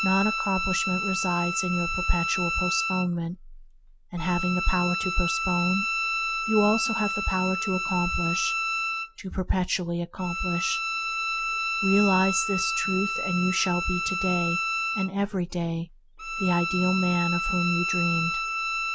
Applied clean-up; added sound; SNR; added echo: none; Bowed string instrument; 2 dB; none.